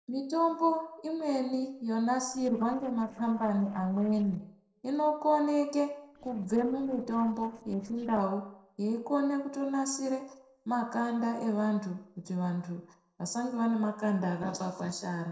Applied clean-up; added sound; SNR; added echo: neural separator model SepFormer DNS4.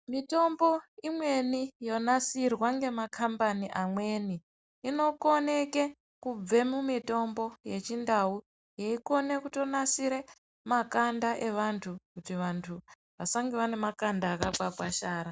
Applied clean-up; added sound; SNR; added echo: none; none; none; none.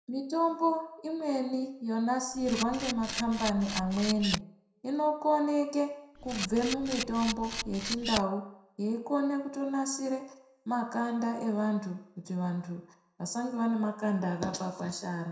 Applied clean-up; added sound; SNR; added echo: none; Camera; 6 dB; reverberation time 0.6 s.